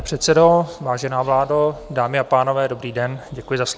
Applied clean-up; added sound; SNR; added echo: none; none; none; none.